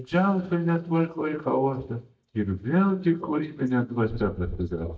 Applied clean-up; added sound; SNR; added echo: neural mask model DeepFilterNet 3.